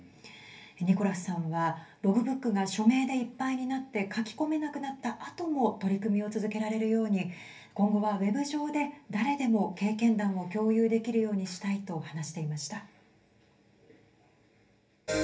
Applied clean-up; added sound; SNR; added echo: none; none; none; reverberation time 0.3 s.